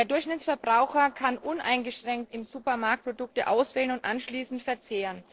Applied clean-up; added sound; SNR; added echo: neural separator model SepFormer DNS4.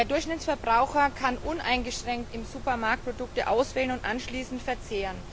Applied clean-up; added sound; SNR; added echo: none; Mechanisms; 11 dB; none.